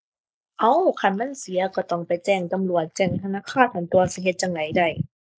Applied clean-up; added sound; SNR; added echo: neural mask model Resemble Enhance denoiser.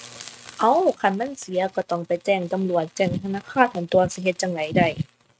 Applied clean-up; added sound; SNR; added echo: neural mask model RNNoise.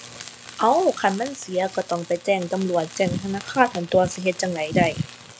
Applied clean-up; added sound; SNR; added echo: none; Tools; 18 dB; none.